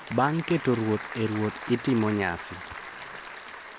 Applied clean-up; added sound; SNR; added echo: none; Applause / Crowd; 12 dB; none.